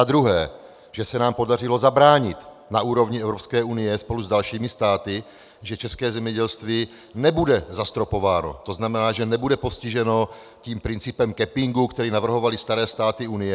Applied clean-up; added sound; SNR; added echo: none; none; none; none.